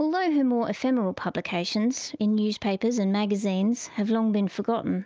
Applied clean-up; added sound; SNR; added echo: none; none; none; none.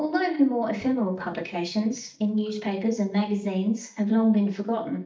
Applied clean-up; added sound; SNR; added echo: neural mask model DeepFilterNet 3.